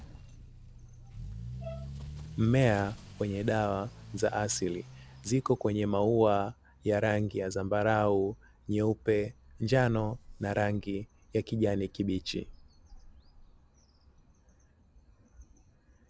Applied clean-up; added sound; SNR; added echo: none; Accelerating, revving, vroom / Motor vehicle (road); 17 dB; none.